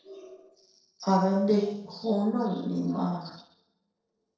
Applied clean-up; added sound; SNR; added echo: neural separator model SepFormer DNS4.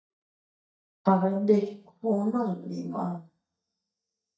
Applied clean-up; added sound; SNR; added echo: neural mask model DeepFilterNet 3.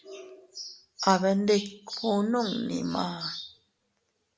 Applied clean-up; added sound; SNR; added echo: none; none; none; none.